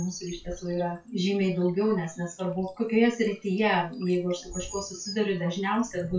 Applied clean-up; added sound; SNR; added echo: classical method WPE with log-MMSE.